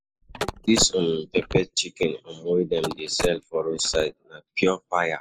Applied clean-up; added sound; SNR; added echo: neural mask model Resemble Enhance denoiser.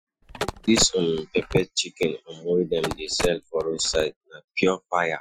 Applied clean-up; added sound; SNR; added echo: classical method Wiener filter.